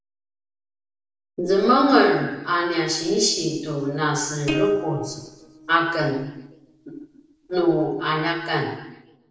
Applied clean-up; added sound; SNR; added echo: neural separator model SepFormer DNS4.